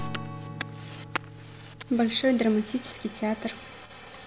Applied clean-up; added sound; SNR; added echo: none; Fire + Strum; 10 dB; none.